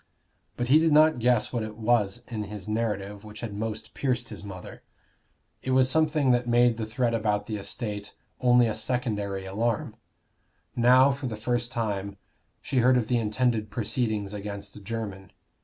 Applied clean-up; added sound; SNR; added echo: none; none; none; none.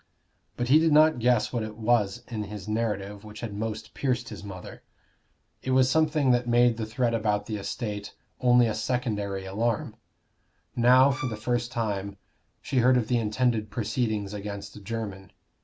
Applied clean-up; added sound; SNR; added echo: none; Bowed string instrument; 15 dB; none.